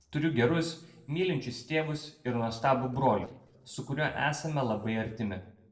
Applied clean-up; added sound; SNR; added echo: neural separator model SepFormer DNS4.